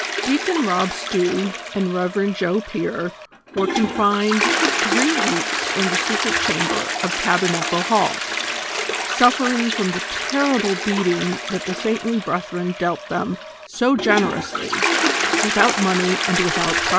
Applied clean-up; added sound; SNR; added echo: none; Toilet flush; 2 dB; none.